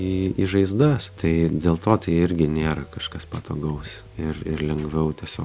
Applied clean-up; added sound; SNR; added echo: none; none; none; none.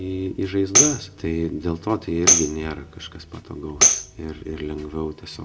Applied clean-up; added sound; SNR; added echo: none; Tambourine; -3 dB; reverberation time 0.4 s.